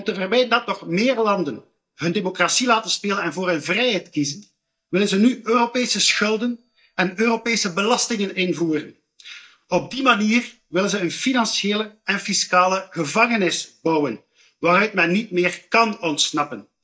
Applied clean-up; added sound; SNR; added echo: neural mask model DeepFilterNet 3.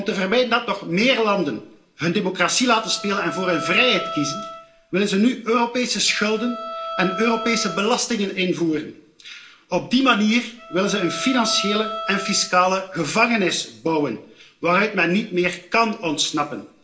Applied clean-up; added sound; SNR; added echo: none; Bowed string instrument; 10 dB; reverberation time 0.4 s.